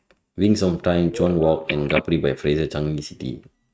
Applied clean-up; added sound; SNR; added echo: neural mask model RNNoise.